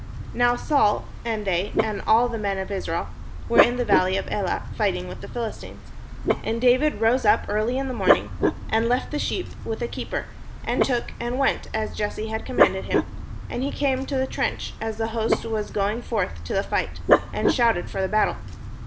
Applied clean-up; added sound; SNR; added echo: none; Dog; 2 dB; none.